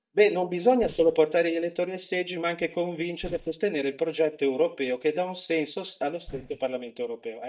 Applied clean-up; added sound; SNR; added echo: neural mask model DeepFilterNet 3.